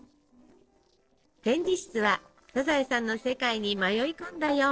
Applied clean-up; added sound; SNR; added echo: neural separator model SepFormer DNS4.